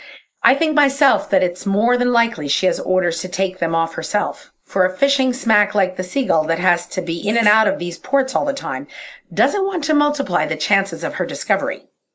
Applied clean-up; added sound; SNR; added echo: neural mask model Resemble Enhance denoiser.